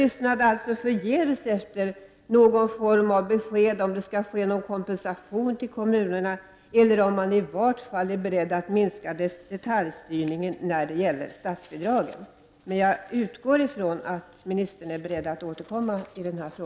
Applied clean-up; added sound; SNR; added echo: none; none; none; none.